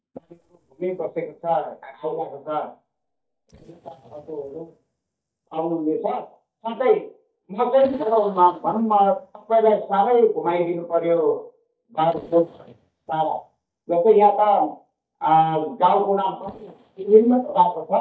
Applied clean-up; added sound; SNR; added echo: neural mask model DeepFilterNet 3.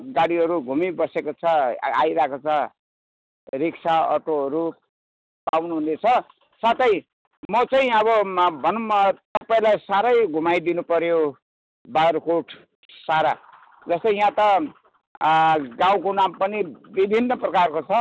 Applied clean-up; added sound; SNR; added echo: none; none; none; none.